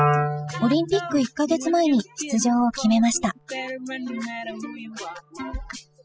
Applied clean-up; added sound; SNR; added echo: classical method spectral subtraction.